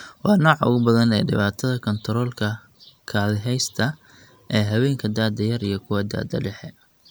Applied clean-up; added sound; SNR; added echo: none; none; none; none.